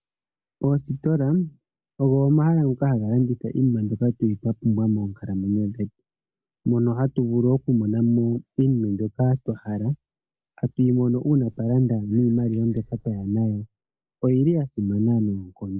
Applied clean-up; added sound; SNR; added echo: neural mask model Resemble Enhance denoiser.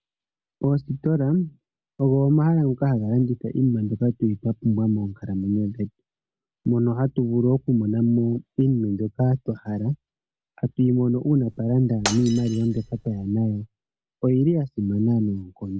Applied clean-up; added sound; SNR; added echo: none; Shatter; 12 dB; none.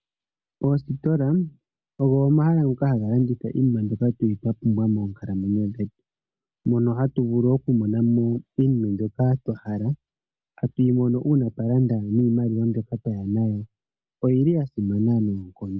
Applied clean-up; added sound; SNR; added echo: none; none; none; none.